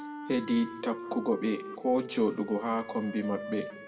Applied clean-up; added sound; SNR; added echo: none; Wind instrument, woodwind instrument; 12 dB; reverberation time 1.0 s.